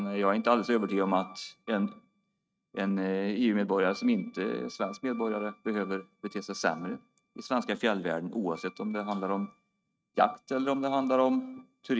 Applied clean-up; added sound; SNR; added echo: neural mask model RNNoise.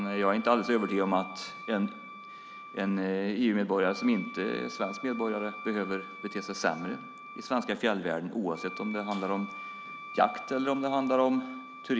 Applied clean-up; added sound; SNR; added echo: none; Wind instrument, woodwind instrument; 13 dB; none.